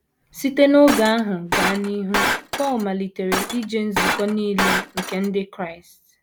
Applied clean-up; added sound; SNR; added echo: none; Shatter; 3 dB; none.